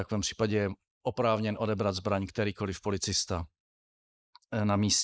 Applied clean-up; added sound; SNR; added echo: neural mask model Resemble Enhance denoiser.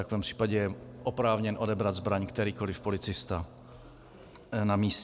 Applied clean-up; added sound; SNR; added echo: none; Bowed string instrument; 20 dB; none.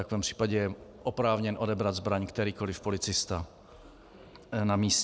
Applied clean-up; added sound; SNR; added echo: none; none; none; none.